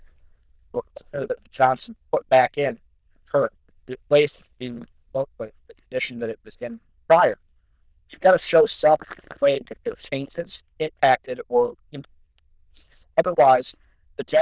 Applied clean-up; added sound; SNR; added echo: neural diffusion model UNIVERSE++.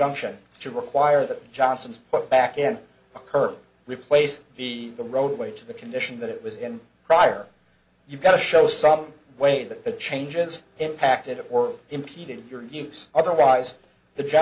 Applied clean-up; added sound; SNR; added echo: none; none; none; none.